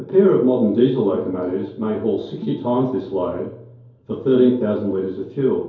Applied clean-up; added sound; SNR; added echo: none; Organ; 19 dB; reverberation time 2.4 s.